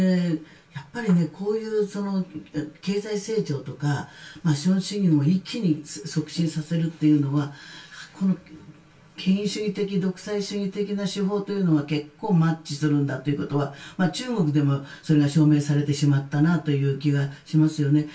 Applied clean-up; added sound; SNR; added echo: none; none; none; reverberation time 0.2 s.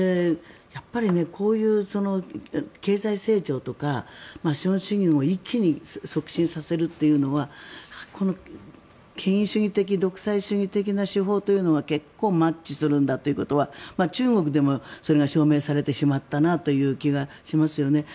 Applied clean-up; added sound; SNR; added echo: none; none; none; none.